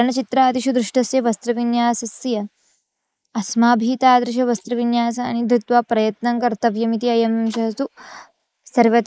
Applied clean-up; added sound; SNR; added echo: neural mask model Resemble Enhance denoiser.